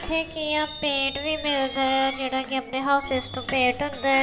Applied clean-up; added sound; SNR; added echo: none; Squeak; 10 dB; none.